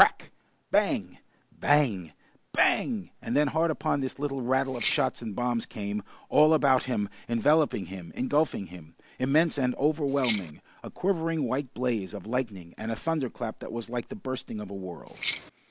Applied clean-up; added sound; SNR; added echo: none; Keys jangling; 7 dB; none.